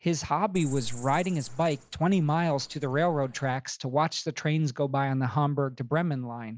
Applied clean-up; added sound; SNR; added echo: neural mask model DeepFilterNet 3.